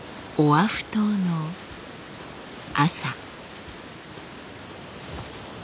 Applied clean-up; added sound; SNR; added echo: none; none; none; none.